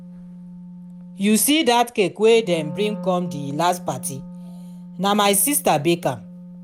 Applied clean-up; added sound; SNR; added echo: none; Wind instrument, woodwind instrument; 14 dB; none.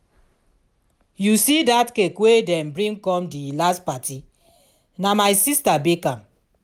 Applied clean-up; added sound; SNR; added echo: none; none; none; none.